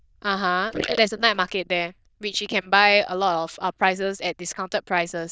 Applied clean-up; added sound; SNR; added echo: neural diffusion model UNIVERSE++.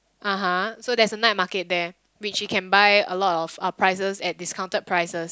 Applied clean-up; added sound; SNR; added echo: none; none; none; none.